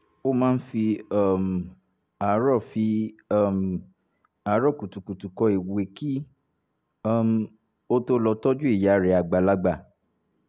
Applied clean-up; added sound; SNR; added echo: none; none; none; none.